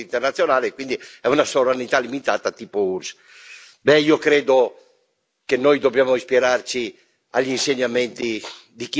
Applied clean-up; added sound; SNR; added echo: none; none; none; none.